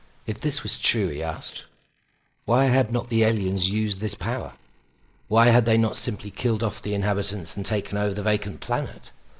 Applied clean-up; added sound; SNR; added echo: neural mask model Resemble Enhance denoiser.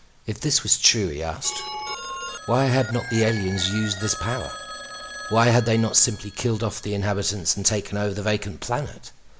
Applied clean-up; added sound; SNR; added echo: none; Telephone; 13 dB; none.